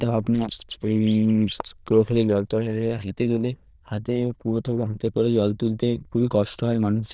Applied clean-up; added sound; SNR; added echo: neural diffusion model UNIVERSE++.